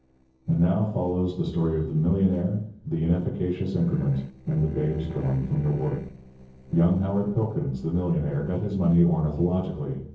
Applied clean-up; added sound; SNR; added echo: neural separator model SepFormer DNS4.